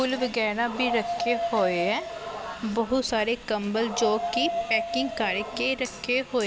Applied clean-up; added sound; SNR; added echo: none; Dog; 6 dB; none.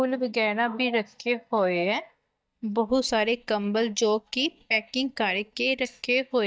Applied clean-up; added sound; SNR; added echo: neural mask model DeepFilterNet 3.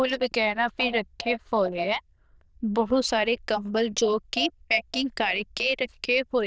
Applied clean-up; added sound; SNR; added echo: neural diffusion model UNIVERSE++.